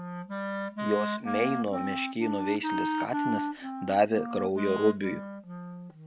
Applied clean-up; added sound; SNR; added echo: none; Wind instrument, woodwind instrument; 3 dB; none.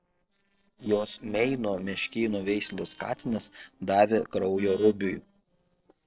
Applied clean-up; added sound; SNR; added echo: neural separator model SepFormer DNS4.